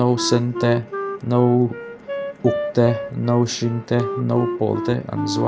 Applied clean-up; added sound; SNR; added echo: none; Wind instrument, woodwind instrument; 8 dB; none.